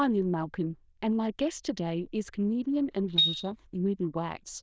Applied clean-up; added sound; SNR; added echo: neural diffusion model UNIVERSE++.